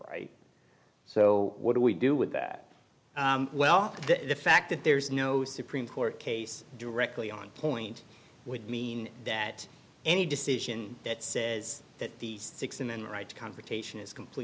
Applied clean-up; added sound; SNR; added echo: none; none; none; none.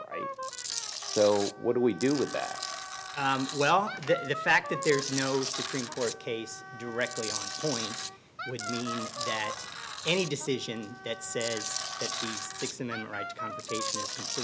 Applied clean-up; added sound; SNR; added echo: none; Tools + Wind instrument, woodwind instrument; 6 dB; none.